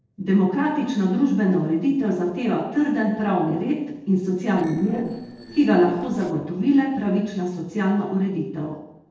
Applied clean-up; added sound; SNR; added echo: neural separator model SepFormer DNS4.